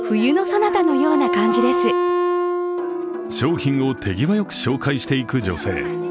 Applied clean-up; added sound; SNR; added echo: none; Wind instrument, woodwind instrument; 2 dB; none.